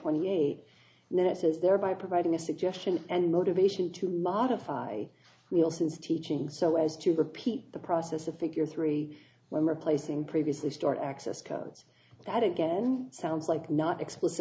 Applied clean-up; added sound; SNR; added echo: none; none; none; none.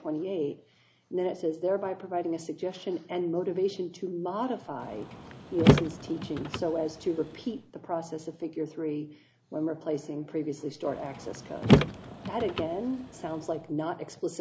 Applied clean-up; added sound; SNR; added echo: none; Car; -3 dB; none.